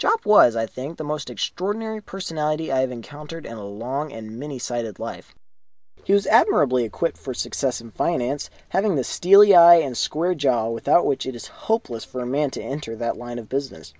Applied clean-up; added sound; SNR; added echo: none; none; none; none.